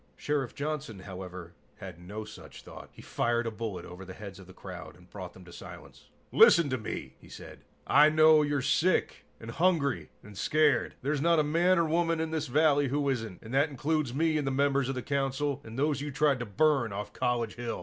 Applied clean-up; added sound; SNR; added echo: none; none; none; none.